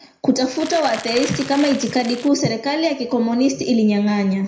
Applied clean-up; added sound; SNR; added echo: none; Crackle; 14 dB; reverberation time 0.5 s.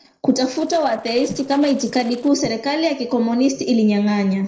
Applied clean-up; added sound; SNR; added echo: neural separator model SepFormer DNS4.